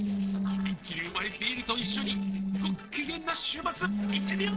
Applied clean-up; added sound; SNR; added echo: neural separator model SepFormer DNS4.